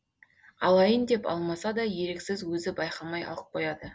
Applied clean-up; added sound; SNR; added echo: none; none; none; none.